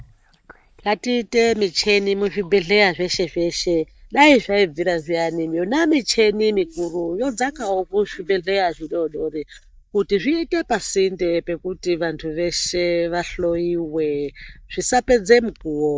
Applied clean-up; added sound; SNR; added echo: neural mask model DeepFilterNet 3.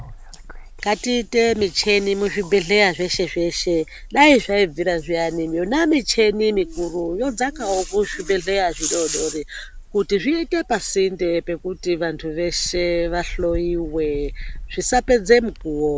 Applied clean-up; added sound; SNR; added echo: none; Bird; 15 dB; none.